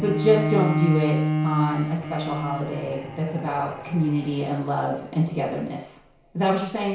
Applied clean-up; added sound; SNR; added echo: none; Bowed string instrument; 3 dB; reverberation time 0.6 s.